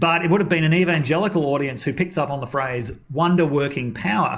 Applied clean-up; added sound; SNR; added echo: none; none; none; none.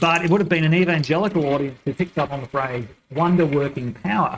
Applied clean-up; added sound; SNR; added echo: neural mask model RNNoise.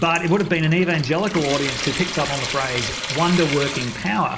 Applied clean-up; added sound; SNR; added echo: none; Trickle, dribble / Sink (filling or washing) / Water tap, faucet; 7 dB; none.